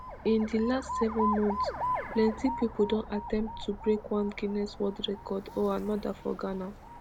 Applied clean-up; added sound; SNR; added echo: none; Alarm; 7 dB; none.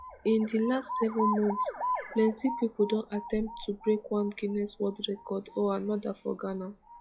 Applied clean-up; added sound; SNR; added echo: classical method log-MMSE.